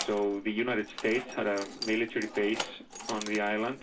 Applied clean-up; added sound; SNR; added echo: none; Keys jangling; 11 dB; reverberation time 0.2 s.